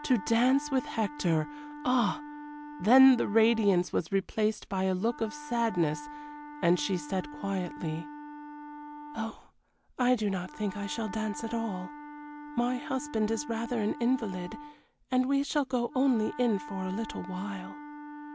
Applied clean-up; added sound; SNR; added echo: none; Wind instrument, woodwind instrument; 14 dB; none.